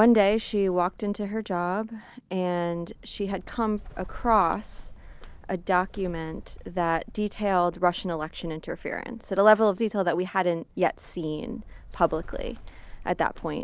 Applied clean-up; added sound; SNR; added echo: none; Bird; 16 dB; none.